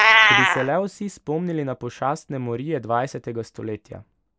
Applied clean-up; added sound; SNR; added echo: neural mask model Resemble Enhance denoiser.